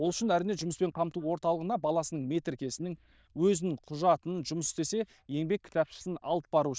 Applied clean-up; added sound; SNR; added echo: neural diffusion model UNIVERSE++.